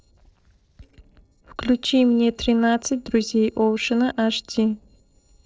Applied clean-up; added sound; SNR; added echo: neural separator model SepFormer DNS4.